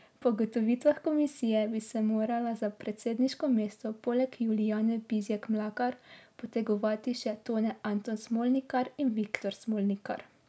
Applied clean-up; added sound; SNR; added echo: none; none; none; none.